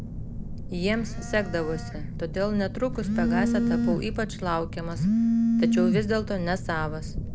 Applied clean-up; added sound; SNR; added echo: none; Telephone; -2 dB; none.